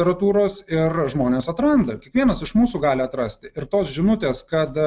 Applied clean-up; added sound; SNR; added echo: none; none; none; none.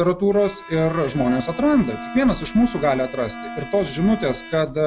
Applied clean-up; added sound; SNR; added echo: none; Bowed string instrument + Wind instrument, woodwind instrument; 15 dB; none.